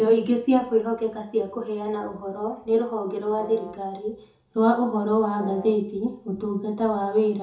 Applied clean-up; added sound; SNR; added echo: none; Brass instrument; 18 dB; reverberation time 0.6 s.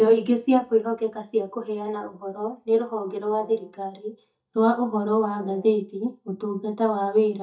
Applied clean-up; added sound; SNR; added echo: neural mask model DeepFilterNet 3.